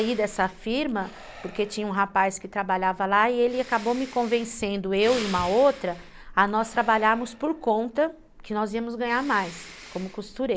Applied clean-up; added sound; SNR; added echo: none; Breathing; 18 dB; none.